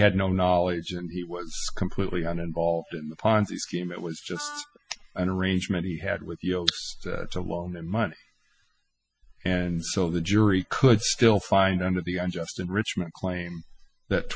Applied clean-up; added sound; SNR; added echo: classical method spectral subtraction.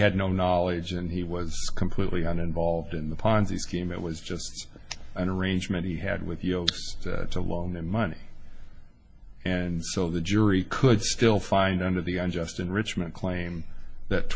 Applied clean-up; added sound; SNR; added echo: none; none; none; none.